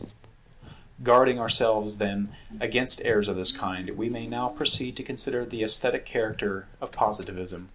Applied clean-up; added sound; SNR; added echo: none; Car; 19 dB; none.